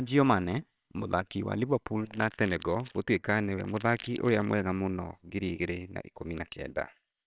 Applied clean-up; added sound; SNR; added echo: neural separator model SepFormer WHAMR!.